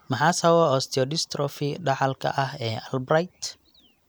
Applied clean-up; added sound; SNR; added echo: none; none; none; none.